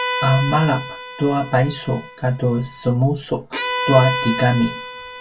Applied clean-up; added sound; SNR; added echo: none; Bowed string instrument; 8 dB; reverberation time 0.1 s.